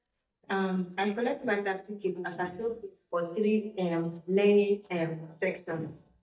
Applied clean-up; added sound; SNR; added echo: neural mask model DeepFilterNet 3.